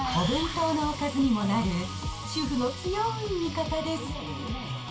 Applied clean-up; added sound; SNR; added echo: none; Frying (food); 16 dB; reverberation time 0.2 s.